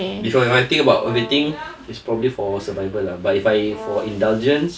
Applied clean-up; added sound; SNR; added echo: none; Brass instrument; 16 dB; none.